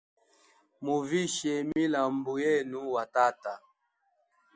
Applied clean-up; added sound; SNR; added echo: none; none; none; none.